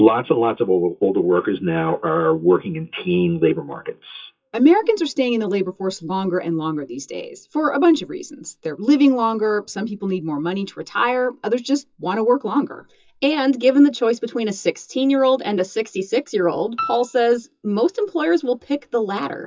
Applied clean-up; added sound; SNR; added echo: classical method WPE with log-MMSE.